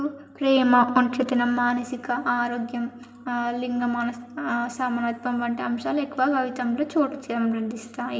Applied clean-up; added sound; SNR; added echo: none; none; none; reverberation time 2.9 s.